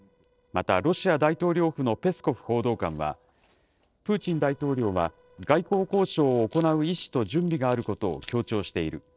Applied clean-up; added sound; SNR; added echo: neural separator model SepFormer DNS4.